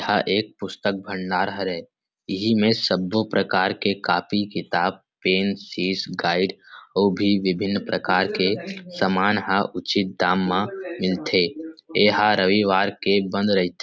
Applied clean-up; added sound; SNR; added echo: none; none; none; none.